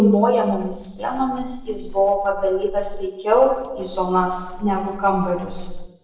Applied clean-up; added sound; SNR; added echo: neural separator model SepFormer DNS4.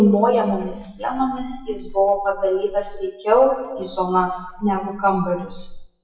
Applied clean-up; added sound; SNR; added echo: classical method WPE with log-MMSE.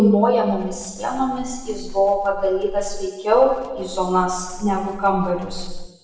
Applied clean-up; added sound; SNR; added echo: none; Livestock, farm animals, working animals; 12 dB; reverberation time 1.2 s.